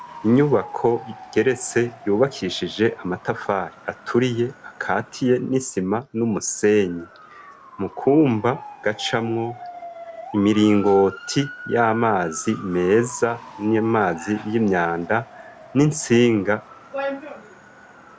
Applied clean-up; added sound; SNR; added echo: none; Motor vehicle (road) / Siren; 19 dB; none.